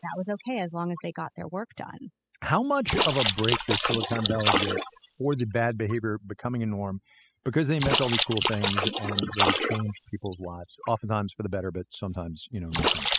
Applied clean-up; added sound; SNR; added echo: classical method spectral subtraction.